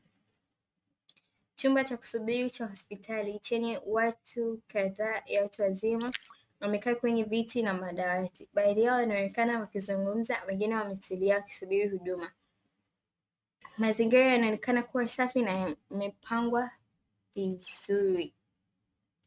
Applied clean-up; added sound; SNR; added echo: neural mask model RNNoise.